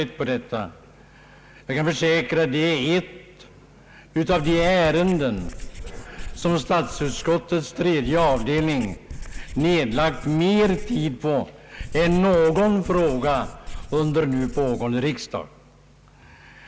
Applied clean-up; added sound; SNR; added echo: none; Writing; 11 dB; none.